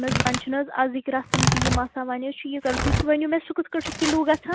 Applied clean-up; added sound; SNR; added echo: none; Tearing; 2 dB; none.